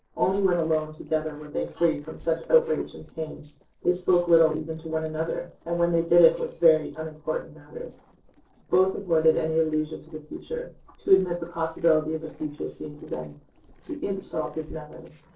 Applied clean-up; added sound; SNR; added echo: neural separator model SepFormer DNS4.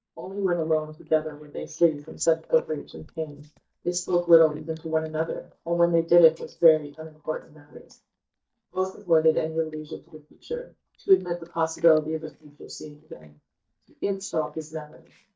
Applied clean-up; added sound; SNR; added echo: neural mask model DeepFilterNet 3.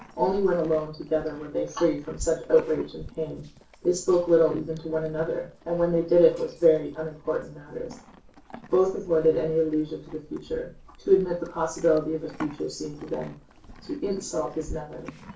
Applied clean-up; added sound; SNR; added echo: none; Livestock, farm animals, working animals; 19 dB; reverberation time 0.3 s.